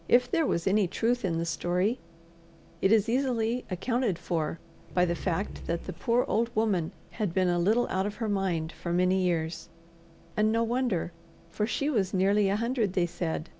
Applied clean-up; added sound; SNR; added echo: none; Growling; 12 dB; none.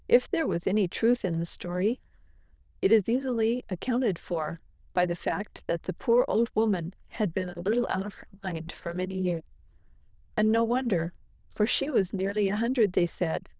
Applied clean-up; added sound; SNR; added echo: neural diffusion model UNIVERSE++.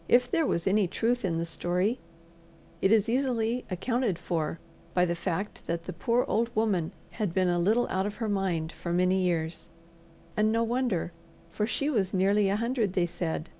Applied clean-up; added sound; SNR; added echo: none; none; none; none.